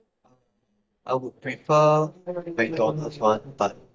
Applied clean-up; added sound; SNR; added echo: neural mask model DeepFilterNet 3.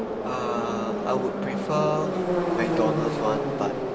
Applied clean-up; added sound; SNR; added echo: none; Subway, metro, underground; -3 dB; reverberation time 0.8 s.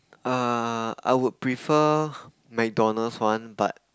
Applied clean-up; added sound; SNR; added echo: none; none; none; none.